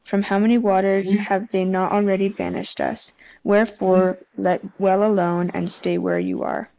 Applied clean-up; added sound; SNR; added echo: neural mask model Resemble Enhance denoiser.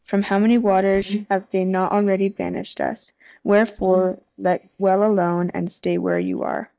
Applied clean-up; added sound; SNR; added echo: neural mask model DeepFilterNet 3.